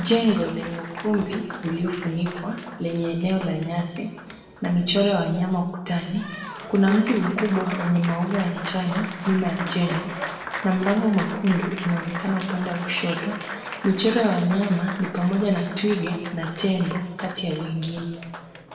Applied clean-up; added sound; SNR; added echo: none; Applause; 11 dB; reverberation time 1.0 s.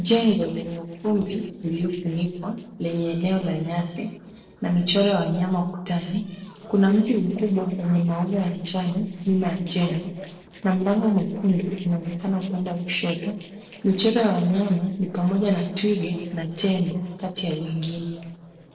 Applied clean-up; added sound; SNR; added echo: neural separator model SepFormer DNS4.